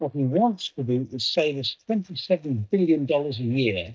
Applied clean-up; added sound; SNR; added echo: neural mask model DeepFilterNet 3.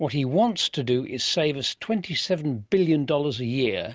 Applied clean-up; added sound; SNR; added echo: none; none; none; none.